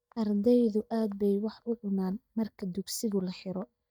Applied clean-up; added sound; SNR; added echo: neural mask model DeepFilterNet 3.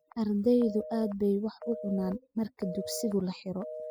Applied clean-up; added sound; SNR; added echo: classical method spectral subtraction.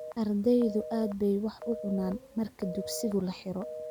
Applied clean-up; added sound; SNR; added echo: none; Telephone; 12 dB; none.